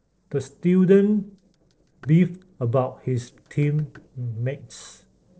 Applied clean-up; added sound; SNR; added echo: neural separator model SepFormer DNS4.